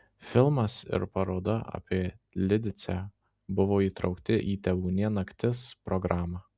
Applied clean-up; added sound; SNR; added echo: none; none; none; none.